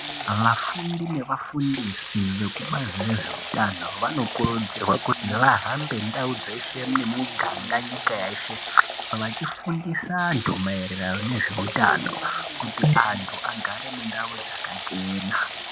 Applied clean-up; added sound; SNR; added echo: none; Water tap, faucet / Water; 8 dB; none.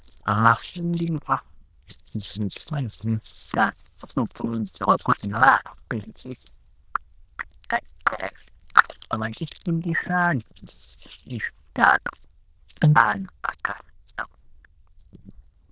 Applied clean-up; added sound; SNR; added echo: neural diffusion model UNIVERSE++.